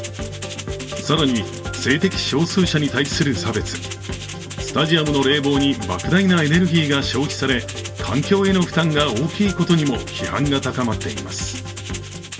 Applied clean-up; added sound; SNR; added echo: none; Rattle (instrument); 15 dB; reverberation time 1.5 s.